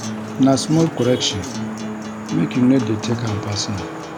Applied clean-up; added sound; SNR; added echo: none; Acoustic guitar + Traffic noise, roadway noise / Vehicle horn, car horn, honking; 7 dB; none.